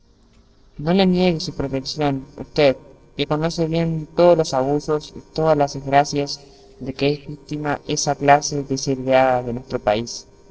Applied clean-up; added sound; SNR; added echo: neural separator model SepFormer DNS4.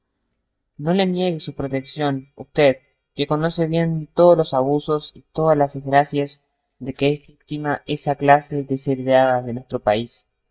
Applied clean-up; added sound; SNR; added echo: neural mask model DeepFilterNet 3.